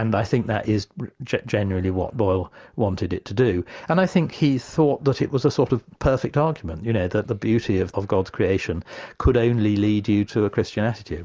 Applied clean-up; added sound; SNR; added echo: none; none; none; none.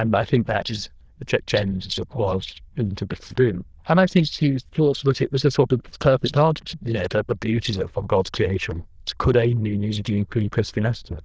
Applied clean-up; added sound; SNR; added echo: neural diffusion model UNIVERSE++.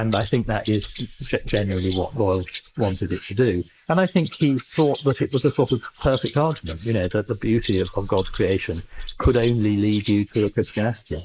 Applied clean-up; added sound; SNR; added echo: neural mask model Resemble Enhance denoiser.